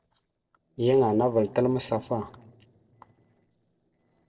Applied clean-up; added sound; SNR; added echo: neural separator model SepFormer DNS4.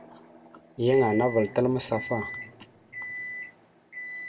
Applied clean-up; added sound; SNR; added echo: none; Microwave oven; 12 dB; reverberation time 0.9 s.